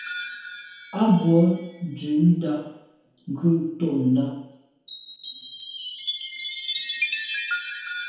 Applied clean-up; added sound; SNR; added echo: none; Chime; 9 dB; reverberation time 0.8 s.